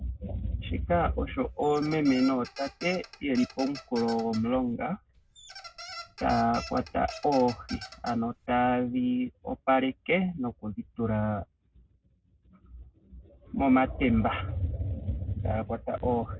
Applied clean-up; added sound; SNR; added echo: none; Squeak; 16 dB; none.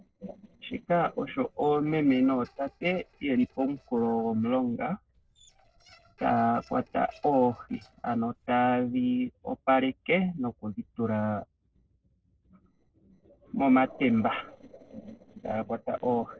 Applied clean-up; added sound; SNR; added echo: neural separator model SepFormer DNS4.